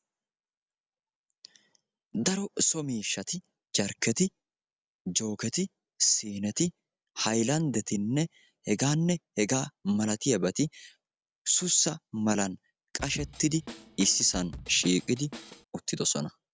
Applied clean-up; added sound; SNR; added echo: none; Drum kit; 14 dB; none.